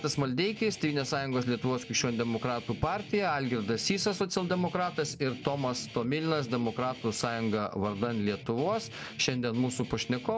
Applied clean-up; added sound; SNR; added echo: none; Guitar; 16 dB; none.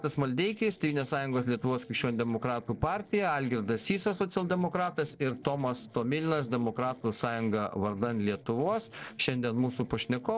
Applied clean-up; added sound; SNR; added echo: neural separator model SepFormer DNS4.